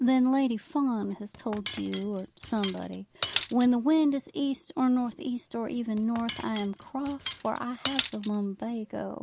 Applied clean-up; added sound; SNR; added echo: none; Cutlery, silverware; 3 dB; none.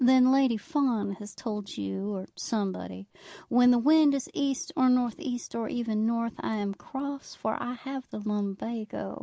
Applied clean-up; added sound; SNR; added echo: none; none; none; none.